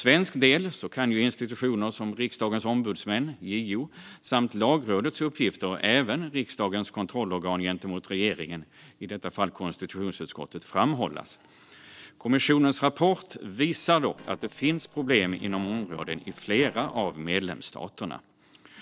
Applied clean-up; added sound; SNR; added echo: neural separator model SepFormer DNS4.